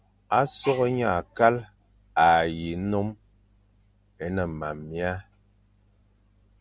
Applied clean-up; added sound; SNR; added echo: none; none; none; none.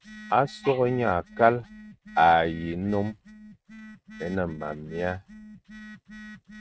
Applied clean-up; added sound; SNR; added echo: neural mask model RNNoise.